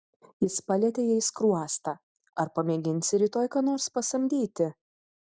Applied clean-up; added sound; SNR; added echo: none; none; none; none.